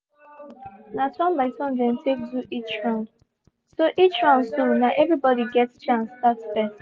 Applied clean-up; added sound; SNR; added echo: none; none; none; none.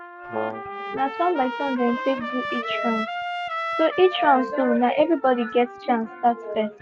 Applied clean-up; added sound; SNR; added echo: none; Trumpet + Brass instrument; 8 dB; none.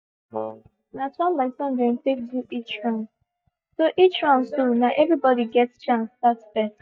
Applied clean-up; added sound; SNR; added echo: neural mask model DeepFilterNet 3.